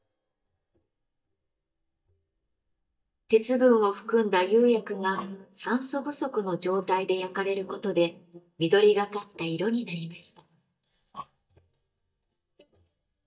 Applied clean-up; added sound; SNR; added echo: neural mask model DeepFilterNet 3.